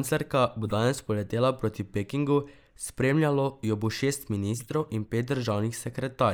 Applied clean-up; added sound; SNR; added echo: neural mask model Resemble Enhance denoiser.